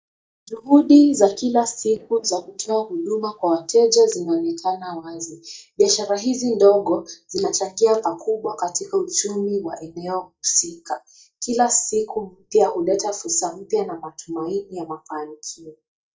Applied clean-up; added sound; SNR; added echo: neural mask model DeepFilterNet 3.